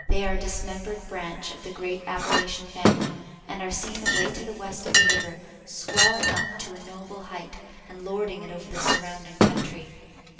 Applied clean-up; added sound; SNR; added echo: none; Chink, clink; -4 dB; reverberation time 2.5 s.